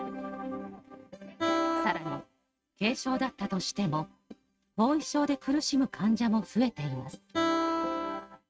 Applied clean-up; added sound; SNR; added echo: neural mask model RNNoise.